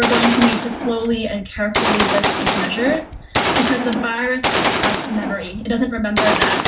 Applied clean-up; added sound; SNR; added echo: none; Gunshot, gunfire; 0 dB; reverberation time 0.4 s.